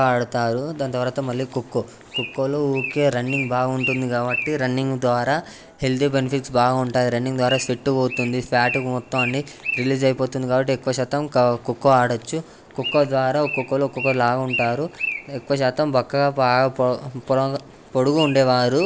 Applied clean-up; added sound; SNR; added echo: none; Bird; 13 dB; none.